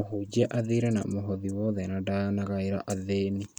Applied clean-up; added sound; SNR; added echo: none; none; none; none.